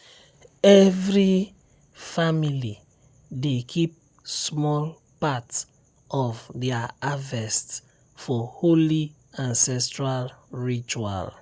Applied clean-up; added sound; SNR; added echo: none; none; none; none.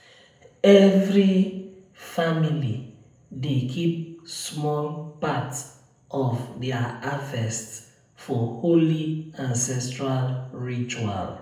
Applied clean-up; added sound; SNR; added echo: none; none; none; reverberation time 0.7 s.